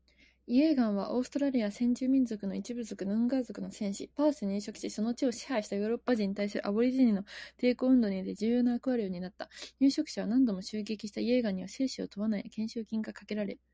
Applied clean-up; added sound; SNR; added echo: none; none; none; none.